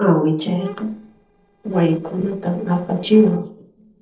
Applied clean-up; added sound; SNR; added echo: neural separator model SepFormer DNS4.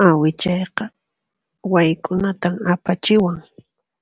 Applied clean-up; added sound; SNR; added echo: none; none; none; none.